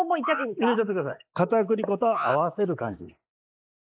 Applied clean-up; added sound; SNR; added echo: neural mask model Resemble Enhance denoiser.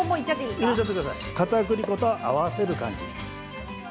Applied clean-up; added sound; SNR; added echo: none; none; none; none.